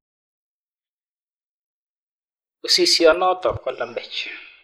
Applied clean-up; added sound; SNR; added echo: neural mask model Resemble Enhance denoiser.